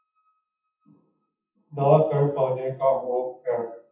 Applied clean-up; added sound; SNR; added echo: classical method WPE with log-MMSE.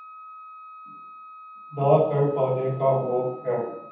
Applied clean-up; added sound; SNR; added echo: none; Wind instrument, woodwind instrument; 18 dB; reverberation time 0.8 s.